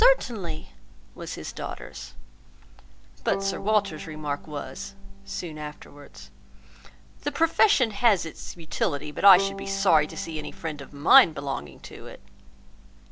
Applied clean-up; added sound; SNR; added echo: none; Bowed string instrument; 16 dB; none.